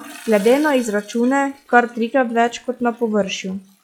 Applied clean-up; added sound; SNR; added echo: classical method log-MMSE.